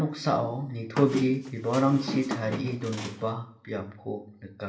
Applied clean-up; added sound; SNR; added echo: none; Squeak; 8 dB; reverberation time 0.6 s.